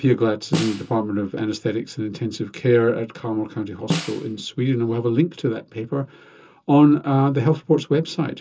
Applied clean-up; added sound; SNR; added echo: none; Snare drum; 9 dB; reverberation time 0.2 s.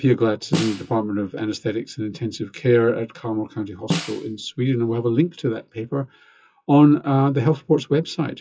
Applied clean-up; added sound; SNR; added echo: classical method WPE with log-MMSE.